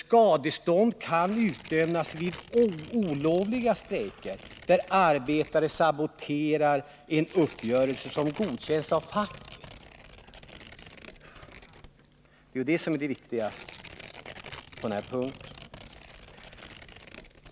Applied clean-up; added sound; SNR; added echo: none; Tearing; 19 dB; none.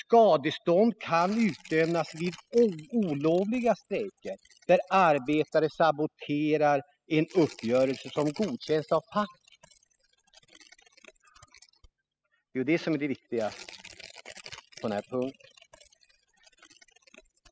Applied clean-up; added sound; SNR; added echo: classical method spectral subtraction.